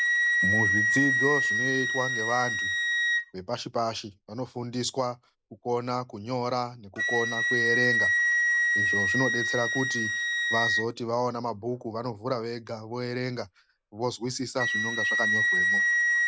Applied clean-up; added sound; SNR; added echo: none; Wind instrument, woodwind instrument; -4 dB; none.